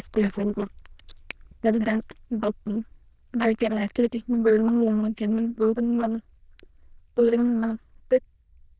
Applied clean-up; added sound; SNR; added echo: neural diffusion model UNIVERSE++.